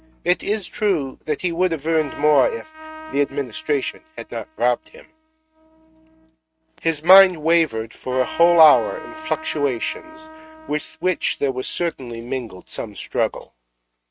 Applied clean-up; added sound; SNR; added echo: neural mask model RNNoise.